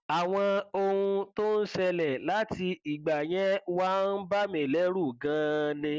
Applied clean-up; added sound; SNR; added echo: none; none; none; none.